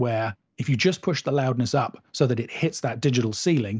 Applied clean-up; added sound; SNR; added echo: none; none; none; none.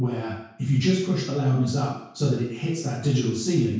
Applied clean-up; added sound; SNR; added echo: none; none; none; reverberation time 0.6 s.